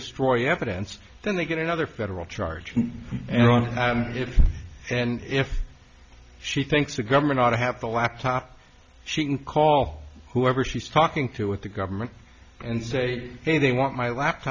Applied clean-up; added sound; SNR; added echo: none; none; none; none.